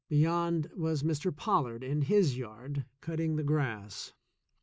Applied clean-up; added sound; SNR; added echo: none; none; none; none.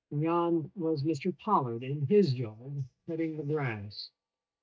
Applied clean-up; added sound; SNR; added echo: neural mask model DeepFilterNet 3.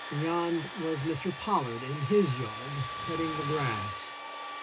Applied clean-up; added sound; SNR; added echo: none; Domestic sounds, home sounds; 6 dB; reverberation time 0.2 s.